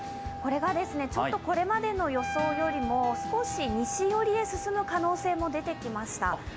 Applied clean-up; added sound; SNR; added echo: none; Wind instrument, woodwind instrument; 8 dB; none.